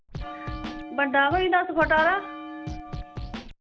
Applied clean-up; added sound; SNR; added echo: none; Scratching (performance technique) + Bell; 10 dB; none.